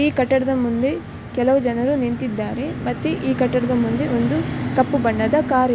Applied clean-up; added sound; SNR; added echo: none; none; none; none.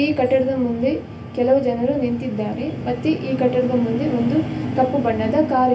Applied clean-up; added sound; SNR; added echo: none; none; none; reverberation time 0.3 s.